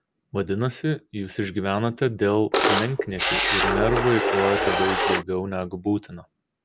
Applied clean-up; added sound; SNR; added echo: none; Camera; -3 dB; none.